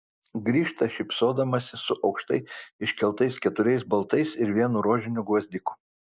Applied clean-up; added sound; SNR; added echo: none; none; none; none.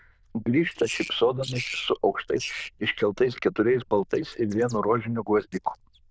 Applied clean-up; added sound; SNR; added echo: neural diffusion model UNIVERSE++.